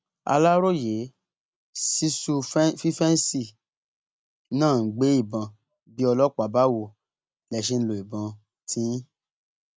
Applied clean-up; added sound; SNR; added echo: none; none; none; none.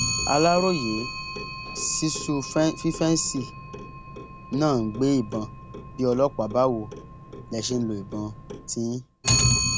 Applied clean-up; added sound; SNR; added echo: none; Clock; 4 dB; none.